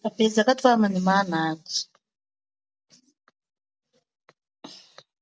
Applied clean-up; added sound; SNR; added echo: none; none; none; none.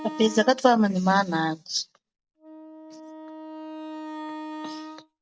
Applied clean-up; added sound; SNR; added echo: none; Wind instrument, woodwind instrument; 13 dB; none.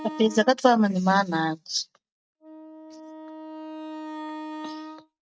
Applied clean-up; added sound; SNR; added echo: neural mask model RNNoise.